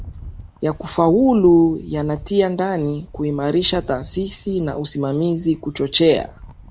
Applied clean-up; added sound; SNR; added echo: none; Rattle; 20 dB; none.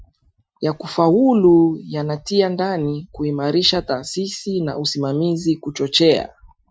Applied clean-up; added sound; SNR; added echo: classical method Wiener filter.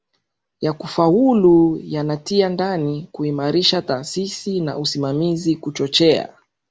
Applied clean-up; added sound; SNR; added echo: none; none; none; none.